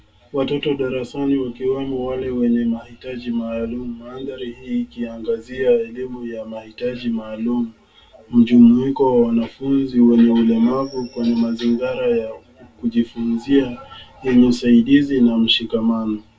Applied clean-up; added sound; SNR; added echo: none; none; none; reverberation time 0.1 s.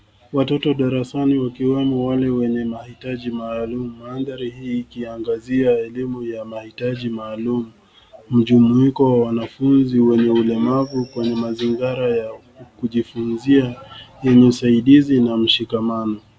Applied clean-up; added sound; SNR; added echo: none; none; none; none.